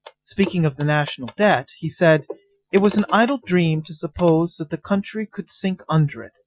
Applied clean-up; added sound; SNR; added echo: classical method Wiener filter.